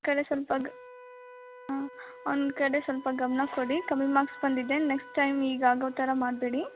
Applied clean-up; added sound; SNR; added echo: none; Wind instrument, woodwind instrument; 19 dB; none.